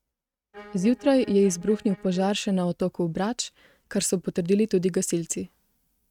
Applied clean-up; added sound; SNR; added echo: neural mask model RNNoise.